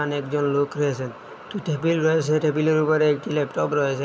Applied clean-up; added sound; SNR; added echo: none; none; none; none.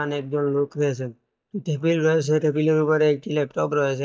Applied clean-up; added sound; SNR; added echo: neural mask model DeepFilterNet 3.